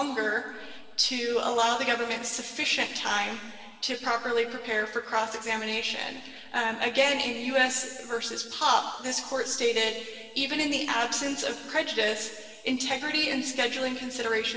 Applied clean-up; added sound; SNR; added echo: none; none; none; reverberation time 1.9 s.